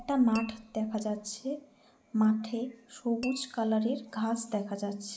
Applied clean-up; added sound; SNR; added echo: none; Tap / Glass; 19 dB; none.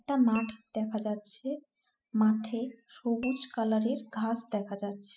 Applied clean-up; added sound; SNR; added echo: classical method spectral subtraction.